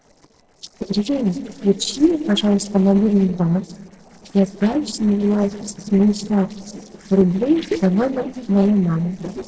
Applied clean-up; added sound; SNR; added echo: neural separator model SepFormer DNS4.